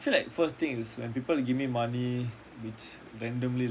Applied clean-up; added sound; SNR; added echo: none; none; none; none.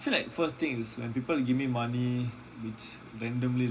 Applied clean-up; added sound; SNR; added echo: none; none; none; reverberation time 0.3 s.